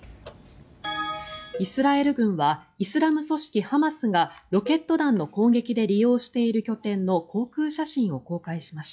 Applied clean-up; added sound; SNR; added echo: classical method log-MMSE.